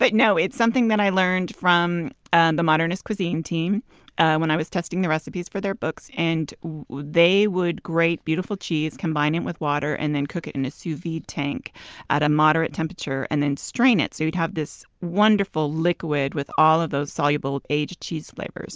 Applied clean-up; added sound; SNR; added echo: none; none; none; none.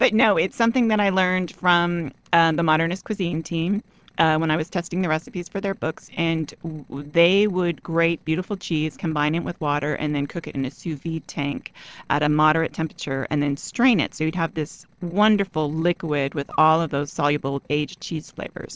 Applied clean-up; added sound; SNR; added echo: neural separator model SepFormer DNS4.